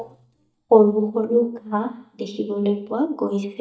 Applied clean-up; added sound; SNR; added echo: neural mask model DeepFilterNet 3.